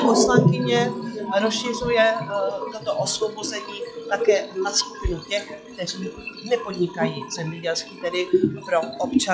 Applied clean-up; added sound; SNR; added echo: classical method log-MMSE.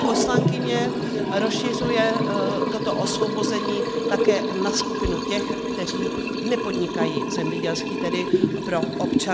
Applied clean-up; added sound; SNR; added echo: none; Liquid; -3 dB; none.